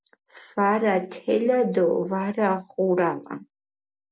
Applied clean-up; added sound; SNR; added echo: none; none; none; none.